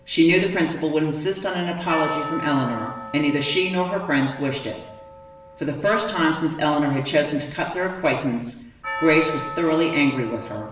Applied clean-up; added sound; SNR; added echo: none; Percussion; 13 dB; reverberation time 0.9 s.